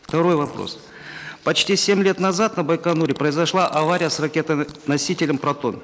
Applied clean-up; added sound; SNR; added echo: neural mask model Resemble Enhance denoiser.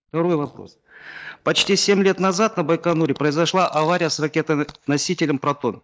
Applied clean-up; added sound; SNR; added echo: neural mask model DeepFilterNet 3.